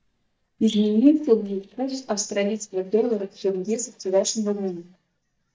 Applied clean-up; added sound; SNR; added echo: neural mask model DeepFilterNet 3.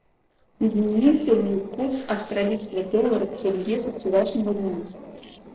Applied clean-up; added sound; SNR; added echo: neural separator model SepFormer DNS4.